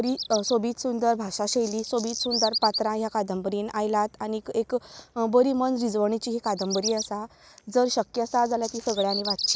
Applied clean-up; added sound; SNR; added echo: none; Bird vocalization, bird call, bird song; 10 dB; none.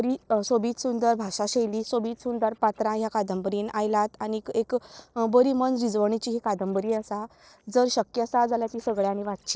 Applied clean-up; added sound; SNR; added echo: neural separator model SepFormer DNS4.